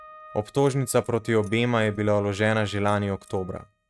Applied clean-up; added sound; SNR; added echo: neural mask model RNNoise.